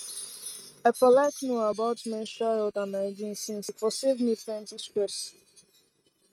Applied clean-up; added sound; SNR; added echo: neural mask model RNNoise.